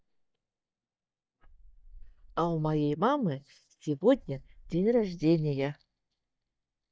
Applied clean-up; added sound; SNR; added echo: neural mask model DeepFilterNet 3.